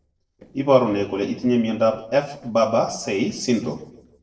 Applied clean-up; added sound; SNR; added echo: neural separator model SepFormer DNS4.